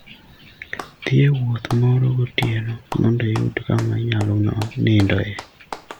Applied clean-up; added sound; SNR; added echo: none; Clapping; 17 dB; none.